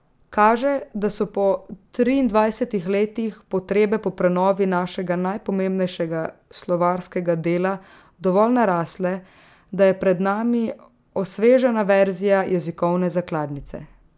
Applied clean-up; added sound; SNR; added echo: none; none; none; none.